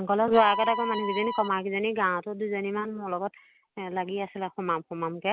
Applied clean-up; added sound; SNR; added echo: none; Bowed string instrument; 4 dB; none.